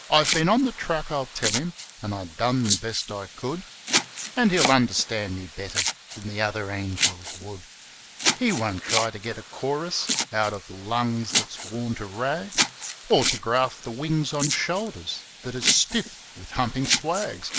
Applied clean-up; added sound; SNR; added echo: neural mask model Resemble Enhance denoiser.